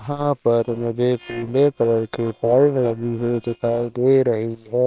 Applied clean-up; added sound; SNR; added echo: neural separator model SepFormer WHAM!.